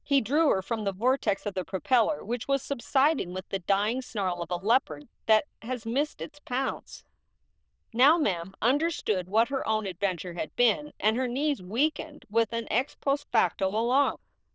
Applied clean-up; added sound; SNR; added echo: neural diffusion model UNIVERSE++.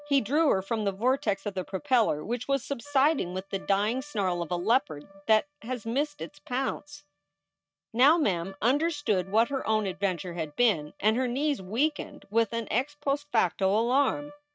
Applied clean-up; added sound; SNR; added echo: neural mask model RNNoise.